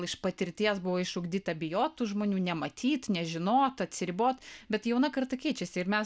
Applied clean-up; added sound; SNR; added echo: none; none; none; none.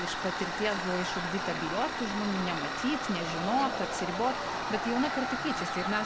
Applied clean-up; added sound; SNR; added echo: none; Tools; 1 dB; none.